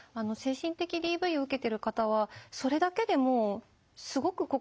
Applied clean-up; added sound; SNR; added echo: none; none; none; none.